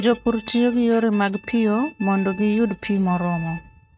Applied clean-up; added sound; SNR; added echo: neural mask model RNNoise.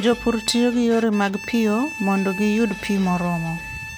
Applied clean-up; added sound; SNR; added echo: none; Bowed string instrument; 13 dB; none.